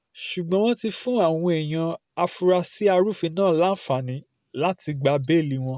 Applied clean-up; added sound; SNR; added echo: none; none; none; none.